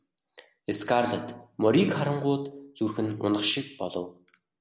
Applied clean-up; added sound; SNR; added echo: none; none; none; none.